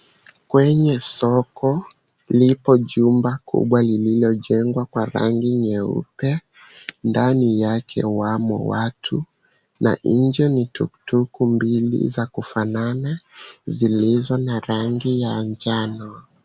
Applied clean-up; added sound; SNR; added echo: none; none; none; none.